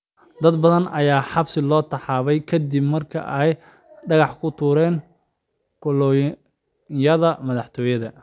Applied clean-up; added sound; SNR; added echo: none; none; none; none.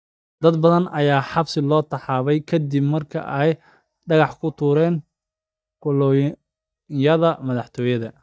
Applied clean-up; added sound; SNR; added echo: neural mask model DeepFilterNet 3.